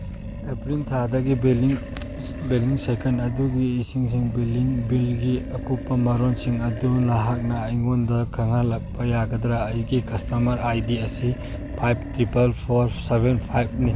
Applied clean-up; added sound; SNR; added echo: none; Animal; 11 dB; none.